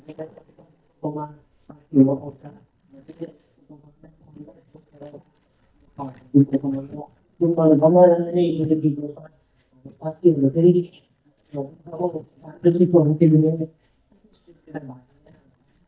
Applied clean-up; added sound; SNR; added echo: neural mask model DeepFilterNet 3.